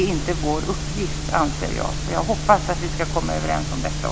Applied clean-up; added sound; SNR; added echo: none; none; none; none.